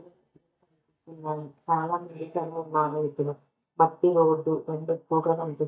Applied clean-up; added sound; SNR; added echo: neural mask model DeepFilterNet 3.